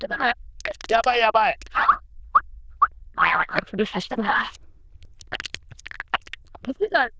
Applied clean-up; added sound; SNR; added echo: neural diffusion model UNIVERSE++.